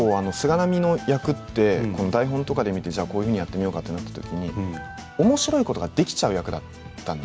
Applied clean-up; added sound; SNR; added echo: none; none; none; none.